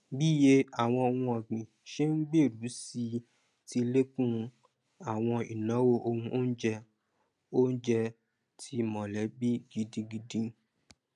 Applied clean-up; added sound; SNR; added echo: none; none; none; none.